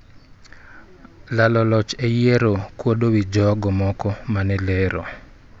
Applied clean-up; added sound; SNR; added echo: none; none; none; none.